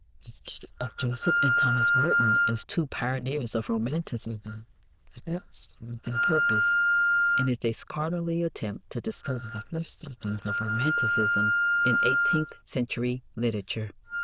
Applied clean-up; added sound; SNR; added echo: neural diffusion model UNIVERSE++.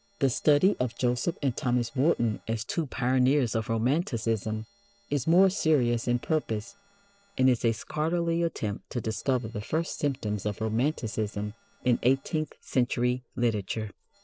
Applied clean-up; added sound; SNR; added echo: neural separator model SepFormer DNS4.